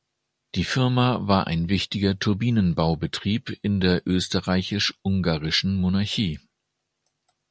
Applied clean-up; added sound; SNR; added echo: none; none; none; none.